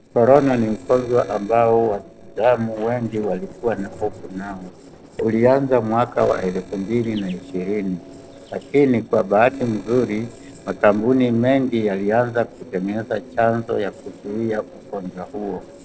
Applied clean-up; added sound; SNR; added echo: neural separator model SepFormer DNS4.